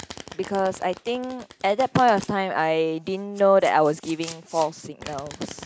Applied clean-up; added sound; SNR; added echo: none; Domestic sounds, home sounds; 19 dB; none.